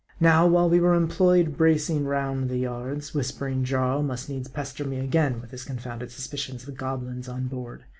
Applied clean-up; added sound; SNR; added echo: none; none; none; none.